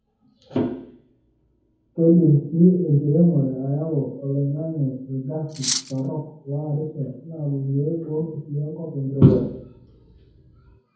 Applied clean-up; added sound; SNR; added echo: none; Cutlery, silverware; 5 dB; reverberation time 0.7 s.